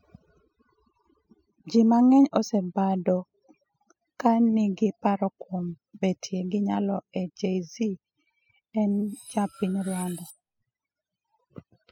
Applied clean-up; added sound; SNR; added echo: classical method spectral subtraction.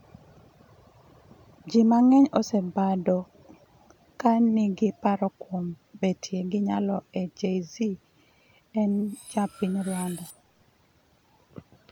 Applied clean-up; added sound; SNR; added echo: none; Cutlery, silverware; 20 dB; none.